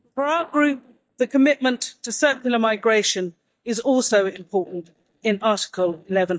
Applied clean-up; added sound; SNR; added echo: neural mask model DeepFilterNet 3.